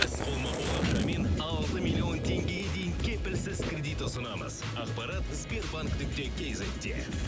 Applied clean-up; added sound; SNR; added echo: none; Thunder + Fire; 1 dB; none.